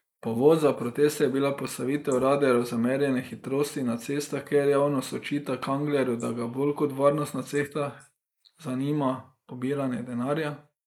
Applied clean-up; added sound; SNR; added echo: neural mask model Resemble Enhance denoiser.